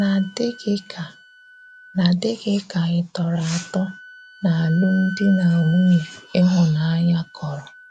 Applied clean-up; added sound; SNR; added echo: none; Wind instrument, woodwind instrument; 19 dB; none.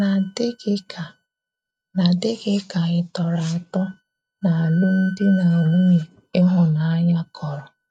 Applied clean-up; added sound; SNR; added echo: neural mask model RNNoise.